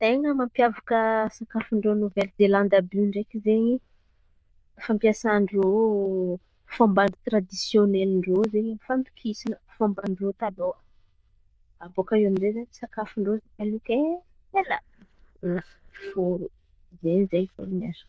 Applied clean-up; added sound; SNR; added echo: neural diffusion model UNIVERSE++.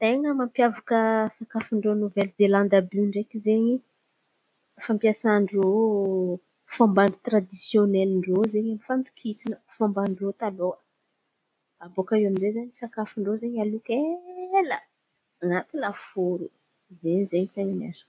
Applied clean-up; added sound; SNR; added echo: none; none; none; none.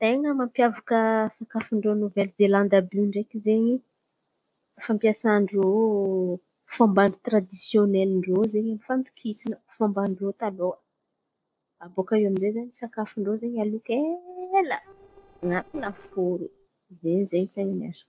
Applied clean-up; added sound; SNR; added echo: neural separator model SepFormer DNS4.